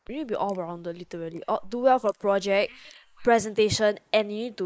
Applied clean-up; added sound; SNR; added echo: neural mask model Resemble Enhance denoiser.